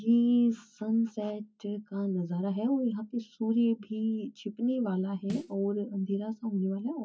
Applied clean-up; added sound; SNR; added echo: classical method WPE with log-MMSE.